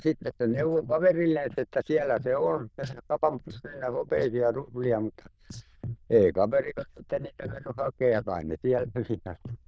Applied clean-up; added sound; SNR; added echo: neural diffusion model UNIVERSE++.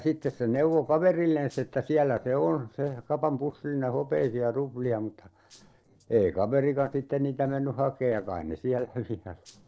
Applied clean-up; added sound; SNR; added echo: neural separator model SepFormer DNS4.